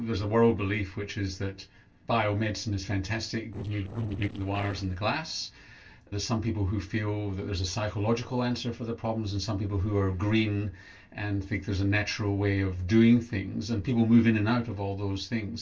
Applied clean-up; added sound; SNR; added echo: neural separator model SepFormer DNS4.